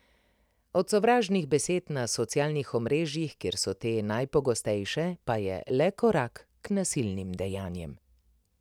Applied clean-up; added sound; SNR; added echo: none; none; none; none.